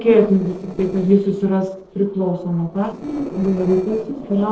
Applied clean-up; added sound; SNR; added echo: neural separator model SepFormer DNS4.